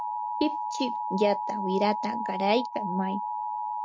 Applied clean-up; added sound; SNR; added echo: neural mask model RNNoise.